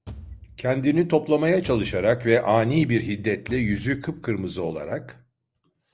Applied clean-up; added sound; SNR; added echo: none; Bass drum / Thump, thud; 19 dB; none.